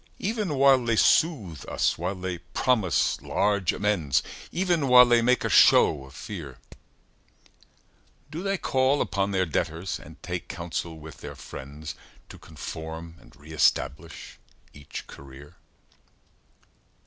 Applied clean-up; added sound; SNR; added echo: none; Hammer; 18 dB; none.